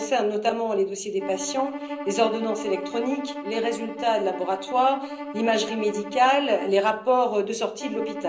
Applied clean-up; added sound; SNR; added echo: none; Bowed string instrument; 11 dB; reverberation time 0.5 s.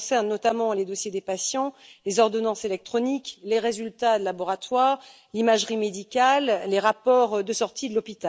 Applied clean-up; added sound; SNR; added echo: none; none; none; none.